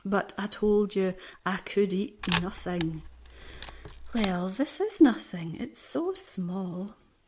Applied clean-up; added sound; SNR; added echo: none; Camera; 6 dB; none.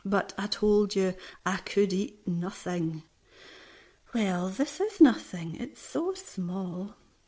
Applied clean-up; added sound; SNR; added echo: none; none; none; none.